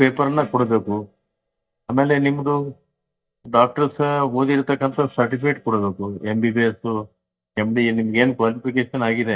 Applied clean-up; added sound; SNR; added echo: neural mask model DeepFilterNet 3.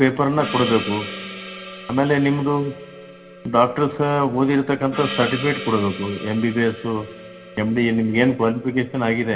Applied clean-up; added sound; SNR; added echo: none; Gong; 14 dB; reverberation time 1.4 s.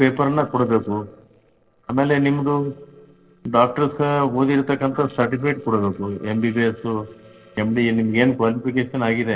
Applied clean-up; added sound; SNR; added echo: neural separator model SepFormer DNS4.